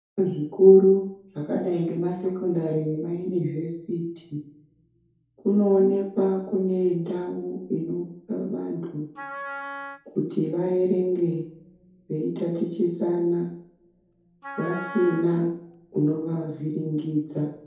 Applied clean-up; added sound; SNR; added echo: none; Wind instrument, woodwind instrument; 13 dB; reverberation time 2.3 s.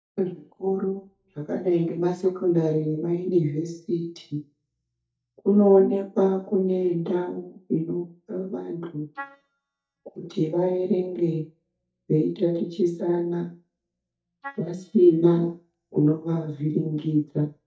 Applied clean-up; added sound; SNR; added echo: neural mask model DeepFilterNet 3.